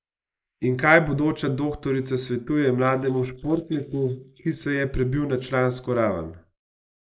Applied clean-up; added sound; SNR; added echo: neural mask model Resemble Enhance denoiser.